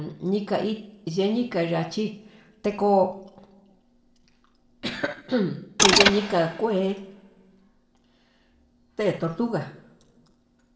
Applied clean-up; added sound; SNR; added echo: none; Mechanisms; -3 dB; reverberation time 0.5 s.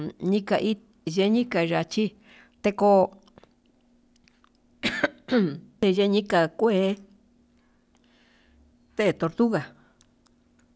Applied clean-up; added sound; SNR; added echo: none; none; none; none.